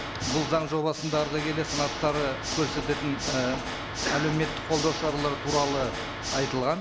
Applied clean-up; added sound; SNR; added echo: none; Water / Mechanisms; 4 dB; none.